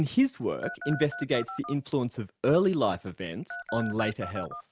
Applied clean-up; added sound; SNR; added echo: none; Telephone; 11 dB; none.